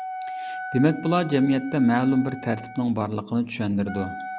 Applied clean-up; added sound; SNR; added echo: none; Wind instrument, woodwind instrument; 13 dB; none.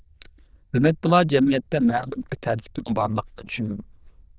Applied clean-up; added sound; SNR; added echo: neural diffusion model UNIVERSE++.